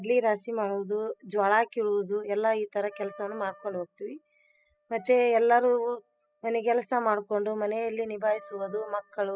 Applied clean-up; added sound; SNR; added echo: classical method spectral subtraction.